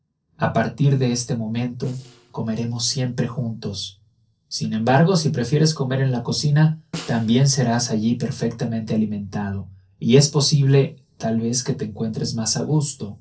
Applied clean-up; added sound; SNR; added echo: neural separator model SepFormer DNS4.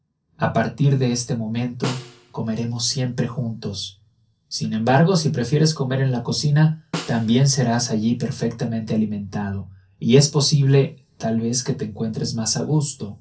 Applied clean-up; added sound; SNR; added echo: none; Snare drum; 15 dB; reverberation time 0.3 s.